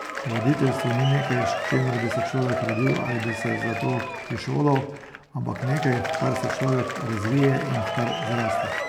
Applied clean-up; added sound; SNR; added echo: none; Applause / Crowd / Cheering; 4 dB; none.